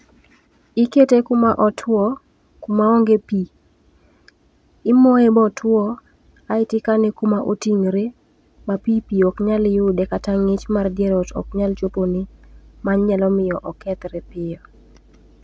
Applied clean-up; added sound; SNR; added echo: none; none; none; none.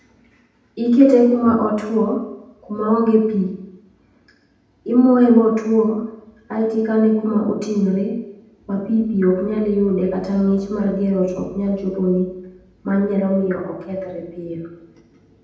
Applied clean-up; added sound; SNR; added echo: none; none; none; reverberation time 0.8 s.